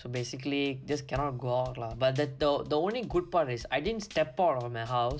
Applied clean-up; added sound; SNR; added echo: none; Drum kit; 19 dB; none.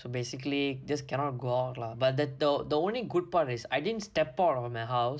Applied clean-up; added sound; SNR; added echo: none; none; none; none.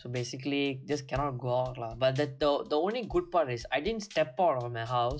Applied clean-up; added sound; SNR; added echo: classical method log-MMSE.